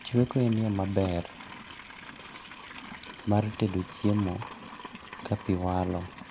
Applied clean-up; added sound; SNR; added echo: none; Livestock, farm animals, working animals; 14 dB; none.